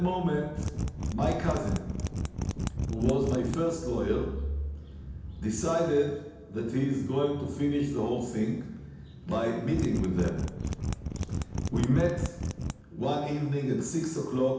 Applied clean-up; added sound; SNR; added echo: none; Mechanisms; 3 dB; reverberation time 0.9 s.